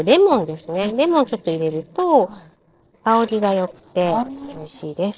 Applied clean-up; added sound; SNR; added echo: neural separator model SepFormer DNS4.